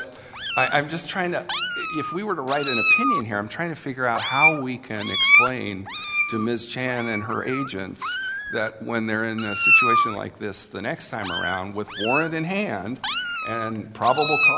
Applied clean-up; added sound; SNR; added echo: none; Meow; -2 dB; none.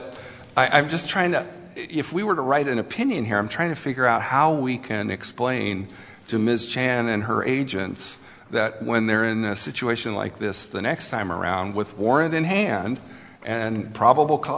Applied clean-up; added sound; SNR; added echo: none; none; none; none.